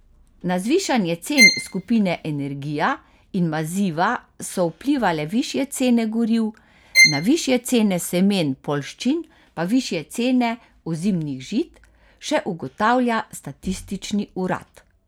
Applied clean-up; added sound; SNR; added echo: none; Bowed string instrument; -3 dB; none.